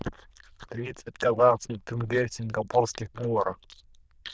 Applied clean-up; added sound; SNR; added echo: neural diffusion model UNIVERSE++.